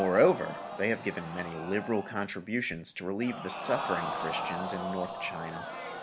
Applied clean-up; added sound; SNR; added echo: none; Crowd; 7 dB; none.